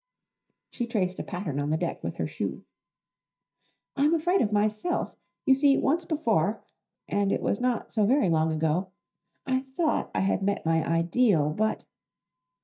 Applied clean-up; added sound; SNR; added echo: neural mask model DeepFilterNet 3.